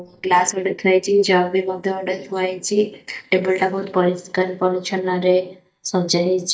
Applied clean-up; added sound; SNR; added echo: neural mask model DeepFilterNet 3.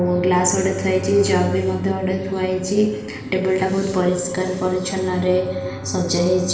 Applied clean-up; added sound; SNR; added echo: none; Bowed string instrument; 13 dB; reverberation time 1.1 s.